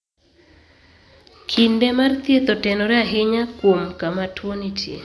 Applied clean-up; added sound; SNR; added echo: none; none; none; none.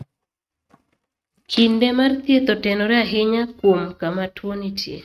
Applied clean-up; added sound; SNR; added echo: neural mask model RNNoise.